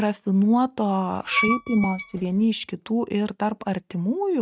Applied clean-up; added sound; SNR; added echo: neural mask model RNNoise.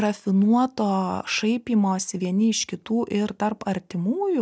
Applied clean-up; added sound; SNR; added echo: none; none; none; none.